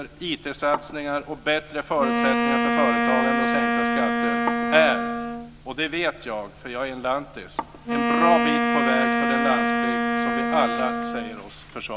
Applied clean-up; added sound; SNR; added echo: none; Wind instrument, woodwind instrument; -2 dB; none.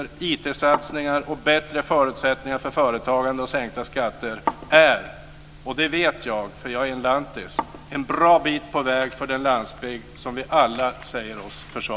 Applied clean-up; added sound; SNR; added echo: none; none; none; none.